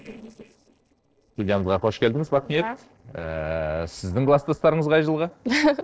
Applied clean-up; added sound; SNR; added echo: neural separator model SepFormer DNS4.